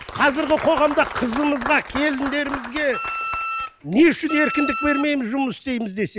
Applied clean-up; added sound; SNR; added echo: none; Wind instrument, woodwind instrument; 8 dB; none.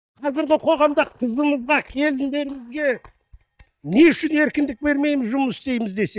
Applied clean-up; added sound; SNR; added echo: neural mask model DeepFilterNet 3.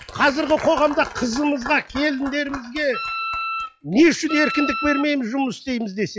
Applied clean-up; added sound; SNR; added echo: classical method log-MMSE.